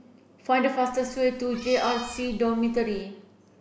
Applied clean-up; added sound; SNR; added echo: none; Meow; 15 dB; none.